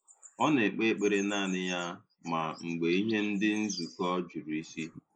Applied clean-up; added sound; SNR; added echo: neural mask model Resemble Enhance denoiser.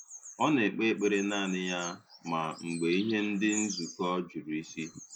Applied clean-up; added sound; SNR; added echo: none; Bird vocalization, bird call, bird song; 15 dB; none.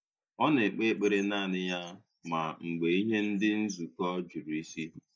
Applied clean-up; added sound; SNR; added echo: neural mask model DeepFilterNet 3.